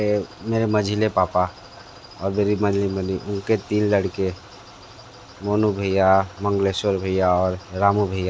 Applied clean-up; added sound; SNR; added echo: none; none; none; none.